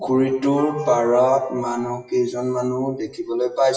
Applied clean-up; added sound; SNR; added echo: classical method WPE with log-MMSE.